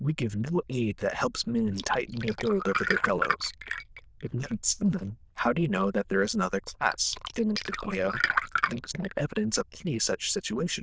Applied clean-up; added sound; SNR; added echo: neural diffusion model UNIVERSE++.